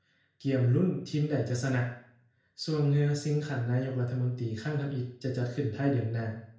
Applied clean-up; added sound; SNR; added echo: none; none; none; reverberation time 0.5 s.